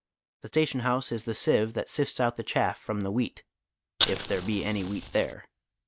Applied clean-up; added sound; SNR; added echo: neural mask model DeepFilterNet 3.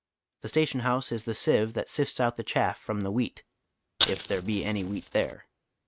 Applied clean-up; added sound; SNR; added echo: neural mask model RNNoise.